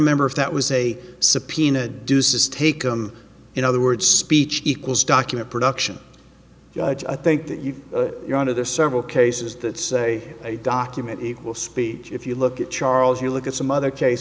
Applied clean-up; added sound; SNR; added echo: none; none; none; none.